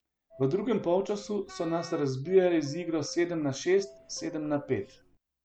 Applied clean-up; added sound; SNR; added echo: none; Subway, metro, underground / Doorbell + Wind instrument, woodwind instrument; 20 dB; none.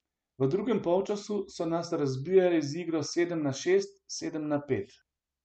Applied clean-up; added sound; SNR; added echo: none; none; none; none.